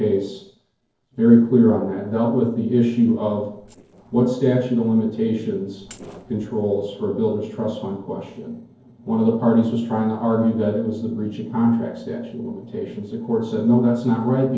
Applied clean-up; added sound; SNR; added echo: neural separator model SepFormer DNS4.